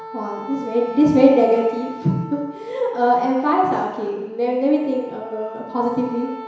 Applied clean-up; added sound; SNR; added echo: none; Wind instrument, woodwind instrument; 16 dB; reverberation time 1.0 s.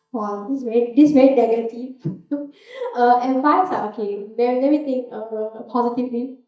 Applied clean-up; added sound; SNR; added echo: neural mask model DeepFilterNet 3.